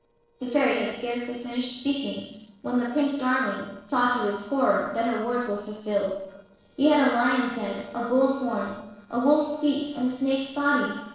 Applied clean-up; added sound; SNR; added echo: neural separator model SepFormer DNS4.